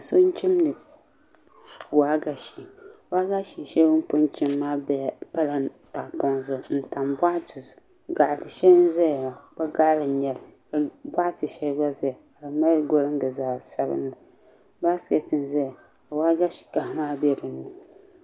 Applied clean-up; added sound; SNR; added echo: none; none; none; none.